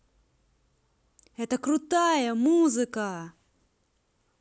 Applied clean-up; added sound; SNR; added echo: none; none; none; none.